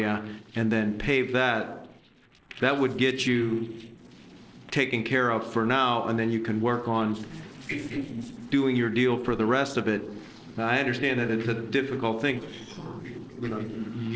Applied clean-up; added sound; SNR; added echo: neural separator model SepFormer DNS4.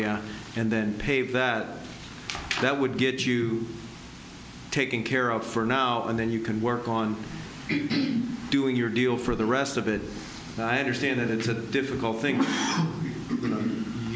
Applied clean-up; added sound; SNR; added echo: none; none; none; none.